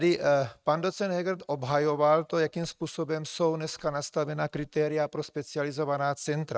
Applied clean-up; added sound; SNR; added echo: neural mask model RNNoise.